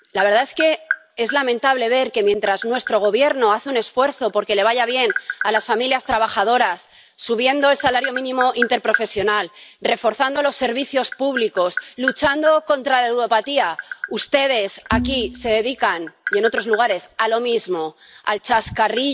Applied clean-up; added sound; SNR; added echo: none; Bowed string instrument + Tap; 12 dB; none.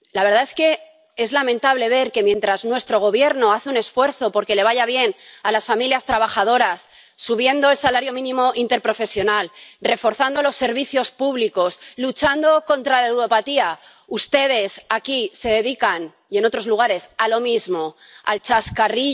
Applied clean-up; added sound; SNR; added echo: none; none; none; none.